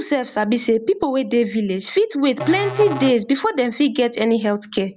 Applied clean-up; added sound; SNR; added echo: none; Musical instrument; 13 dB; none.